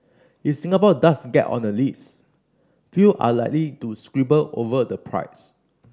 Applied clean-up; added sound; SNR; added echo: none; none; none; none.